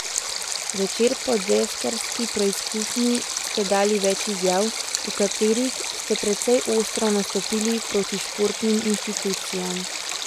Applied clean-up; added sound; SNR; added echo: none; Stream; 4 dB; none.